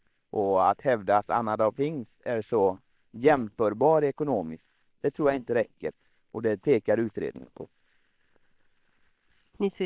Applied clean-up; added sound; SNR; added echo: neural separator model SepFormer WHAM!.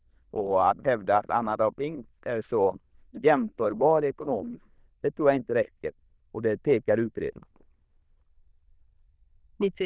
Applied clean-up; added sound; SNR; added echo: neural diffusion model UNIVERSE++.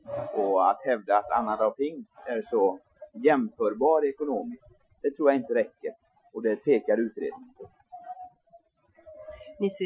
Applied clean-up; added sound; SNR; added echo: classical method Wiener filter.